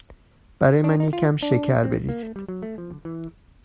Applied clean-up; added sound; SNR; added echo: none; Guitar; 7 dB; none.